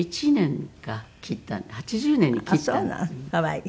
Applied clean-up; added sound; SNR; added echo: none; none; none; none.